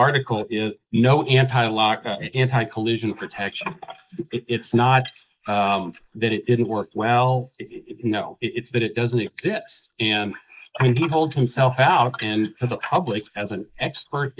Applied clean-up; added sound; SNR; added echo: neural mask model Resemble Enhance denoiser.